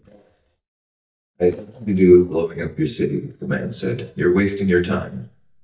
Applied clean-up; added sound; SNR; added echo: neural mask model DeepFilterNet 3.